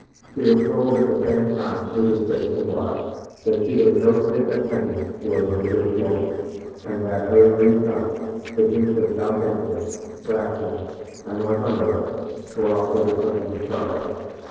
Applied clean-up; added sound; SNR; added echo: neural separator model SepFormer DNS4.